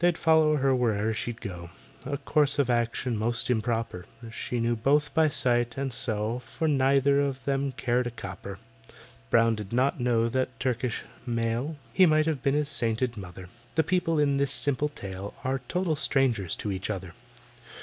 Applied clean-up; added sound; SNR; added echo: none; none; none; none.